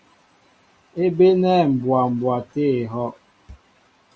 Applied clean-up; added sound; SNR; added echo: none; none; none; none.